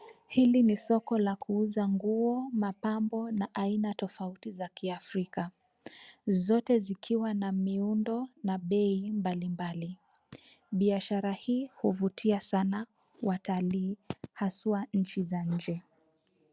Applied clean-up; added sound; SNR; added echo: none; none; none; none.